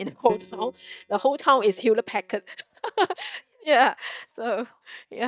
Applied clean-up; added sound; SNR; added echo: neural mask model DeepFilterNet 3.